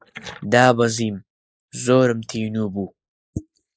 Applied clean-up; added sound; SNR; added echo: neural mask model Resemble Enhance denoiser.